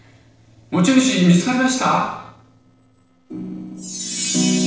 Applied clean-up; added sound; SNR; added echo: neural separator model SepFormer DNS4.